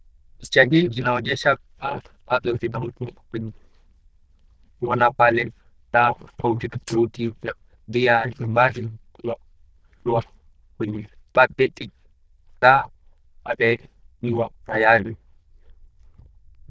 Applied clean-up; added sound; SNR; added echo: neural diffusion model UNIVERSE++.